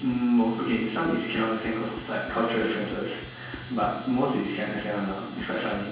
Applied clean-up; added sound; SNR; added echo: none; Run; 20 dB; reverberation time 0.6 s.